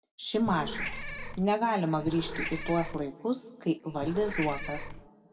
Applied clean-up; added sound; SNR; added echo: none; Meow / Purr; 7 dB; reverberation time 1.4 s.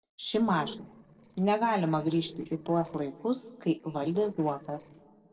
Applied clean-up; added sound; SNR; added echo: neural separator model SepFormer DNS4.